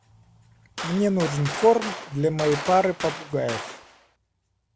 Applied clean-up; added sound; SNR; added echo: none; Gunshot, gunfire; 9 dB; none.